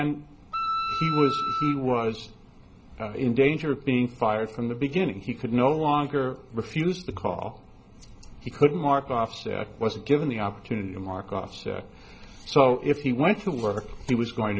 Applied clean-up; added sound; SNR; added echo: none; Wind instrument, woodwind instrument; 3 dB; none.